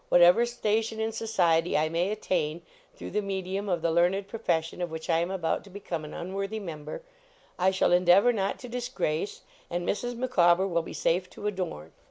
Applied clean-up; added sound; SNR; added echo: none; none; none; none.